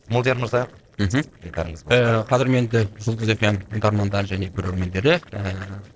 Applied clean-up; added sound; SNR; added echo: neural separator model SepFormer DNS4.